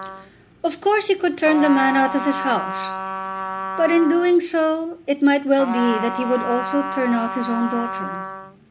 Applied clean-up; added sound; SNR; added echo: none; Trumpet; 8 dB; none.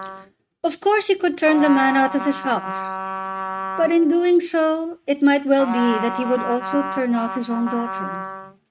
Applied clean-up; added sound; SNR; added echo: neural mask model RNNoise.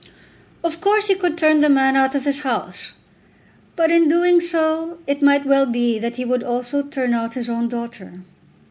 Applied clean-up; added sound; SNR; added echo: none; none; none; none.